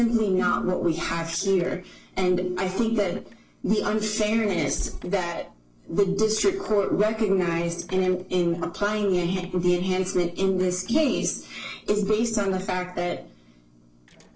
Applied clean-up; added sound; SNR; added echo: neural separator model SepFormer DNS4.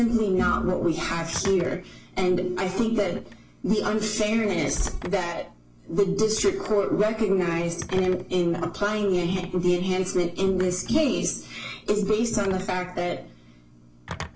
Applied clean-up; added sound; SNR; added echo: none; Telephone; 20 dB; reverberation time 0.2 s.